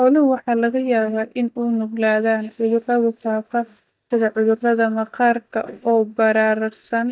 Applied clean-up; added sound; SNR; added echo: neural mask model DeepFilterNet 3.